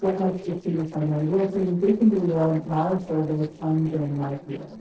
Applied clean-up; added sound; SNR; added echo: neural separator model SepFormer DNS4.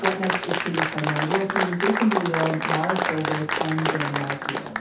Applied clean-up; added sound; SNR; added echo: none; Applause; 0 dB; reverberation time 0.5 s.